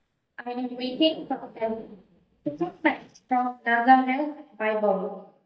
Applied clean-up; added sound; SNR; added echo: neural mask model DeepFilterNet 3.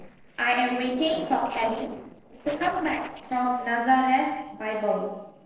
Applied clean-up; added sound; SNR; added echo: neural separator model SepFormer DNS4.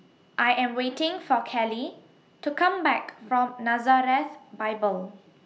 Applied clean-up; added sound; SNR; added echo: none; none; none; none.